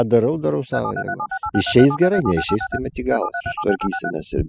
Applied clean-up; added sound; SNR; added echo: classical method spectral subtraction.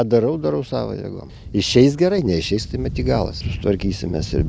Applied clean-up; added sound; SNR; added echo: none; none; none; none.